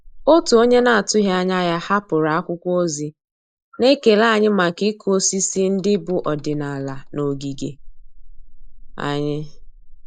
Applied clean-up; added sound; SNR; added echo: neural mask model Resemble Enhance denoiser.